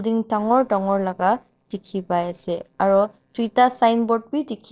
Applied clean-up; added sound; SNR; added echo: neural separator model SepFormer DNS4.